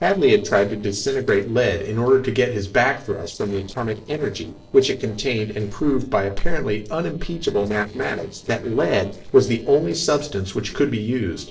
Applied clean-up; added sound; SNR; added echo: neural separator model SepFormer DNS4.